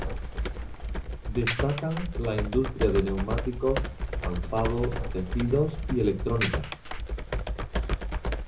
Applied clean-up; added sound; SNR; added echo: none; Computer keyboard; 1 dB; reverberation time 0.4 s.